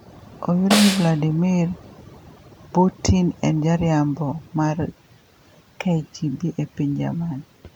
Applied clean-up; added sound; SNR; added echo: none; Snare drum; 3 dB; none.